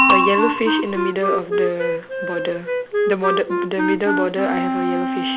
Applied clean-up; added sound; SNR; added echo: none; Wind instrument, woodwind instrument + Bicycle bell; -3 dB; none.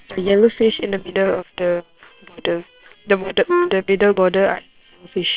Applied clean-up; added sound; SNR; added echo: neural separator model SepFormer WHAM!.